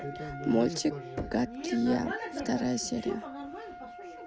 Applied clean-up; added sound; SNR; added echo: none; Knock + Wind instrument, woodwind instrument; 13 dB; none.